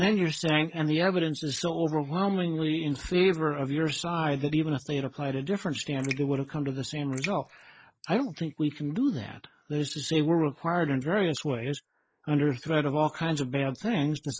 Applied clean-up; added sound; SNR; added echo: neural mask model Resemble Enhance denoiser.